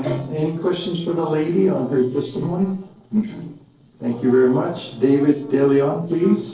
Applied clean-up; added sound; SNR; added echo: neural separator model SepFormer DNS4.